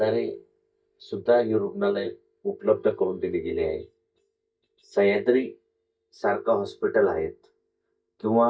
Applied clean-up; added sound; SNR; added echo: neural mask model DeepFilterNet 3.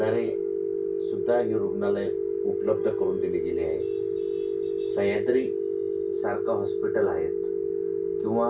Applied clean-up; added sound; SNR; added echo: none; Telephone; -2 dB; reverberation time 0.2 s.